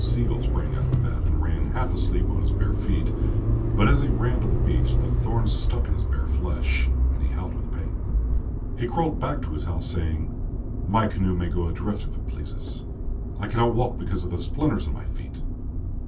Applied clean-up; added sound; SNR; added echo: none; Motor vehicle (road); -5 dB; reverberation time 0.2 s.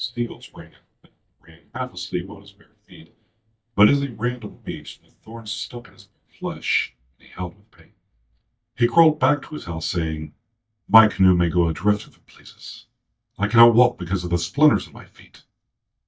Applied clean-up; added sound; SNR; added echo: neural mask model DeepFilterNet 3.